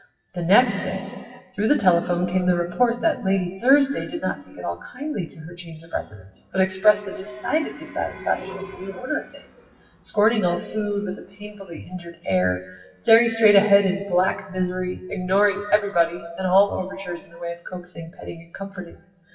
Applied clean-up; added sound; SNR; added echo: classical method WPE with log-MMSE.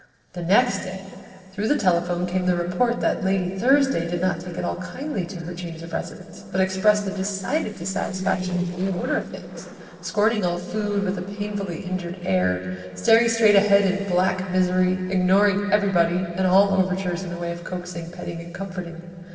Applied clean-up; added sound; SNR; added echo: neural separator model SepFormer DNS4.